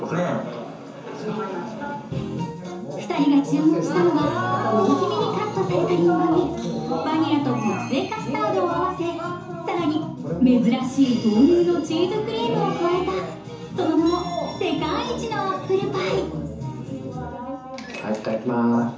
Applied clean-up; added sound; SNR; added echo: none; none; none; reverberation time 0.9 s.